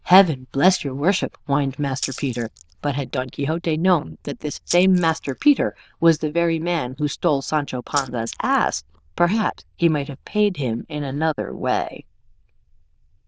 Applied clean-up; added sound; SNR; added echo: neural diffusion model UNIVERSE++.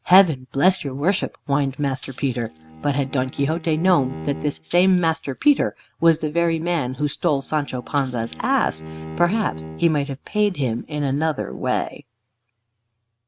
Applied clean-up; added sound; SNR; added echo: neural mask model RNNoise.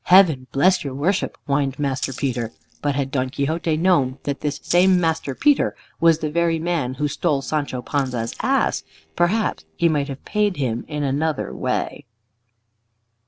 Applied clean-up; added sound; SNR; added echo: neural separator model SepFormer DNS4.